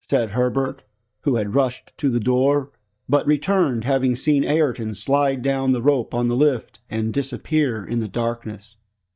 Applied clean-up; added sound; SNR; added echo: neural mask model DeepFilterNet 3.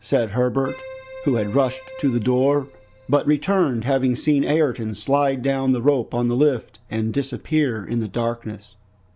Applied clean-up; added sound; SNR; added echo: none; Keyboard (musical); 18 dB; none.